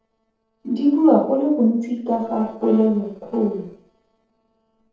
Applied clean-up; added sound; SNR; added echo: neural separator model SepFormer DNS4.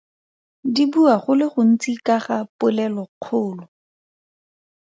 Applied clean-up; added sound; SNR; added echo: none; none; none; none.